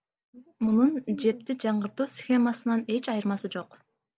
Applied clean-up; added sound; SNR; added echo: none; none; none; none.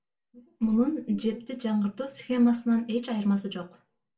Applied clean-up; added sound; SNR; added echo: none; none; none; reverberation time 0.2 s.